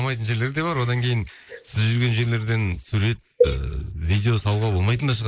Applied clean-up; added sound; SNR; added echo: neural mask model Resemble Enhance denoiser.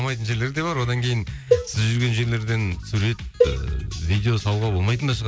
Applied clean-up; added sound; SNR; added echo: none; Cowbell; 3 dB; none.